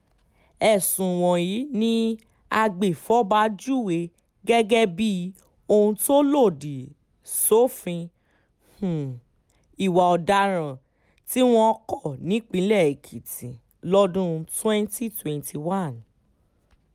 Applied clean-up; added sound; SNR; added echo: none; none; none; none.